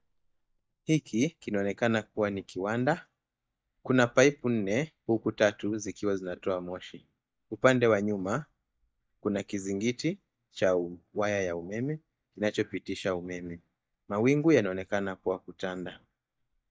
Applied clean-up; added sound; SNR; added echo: neural mask model DeepFilterNet 3.